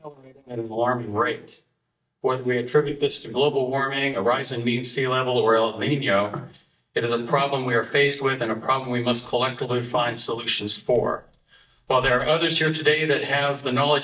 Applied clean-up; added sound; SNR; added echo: neural mask model DeepFilterNet 3.